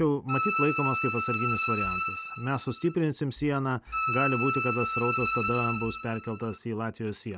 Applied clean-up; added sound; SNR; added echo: none; Bowed string instrument; 1 dB; none.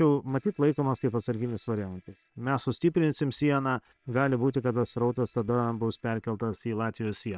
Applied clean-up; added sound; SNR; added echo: neural separator model SepFormer WHAM!.